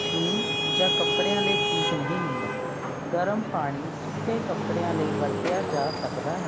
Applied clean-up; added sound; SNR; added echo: none; Traffic noise, roadway noise / Vehicle horn, car horn, honking; -2 dB; none.